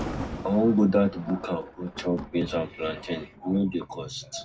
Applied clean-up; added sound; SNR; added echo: none; Thunder; 13 dB; reverberation time 0.3 s.